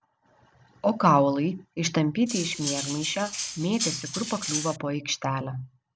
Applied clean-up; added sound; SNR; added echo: none; Cutlery, silverware; 6 dB; none.